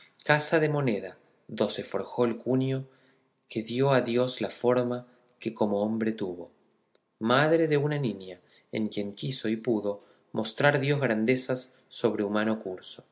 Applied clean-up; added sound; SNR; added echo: none; none; none; none.